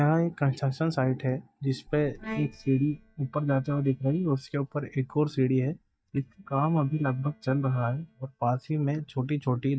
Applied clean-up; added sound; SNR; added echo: neural mask model DeepFilterNet 3.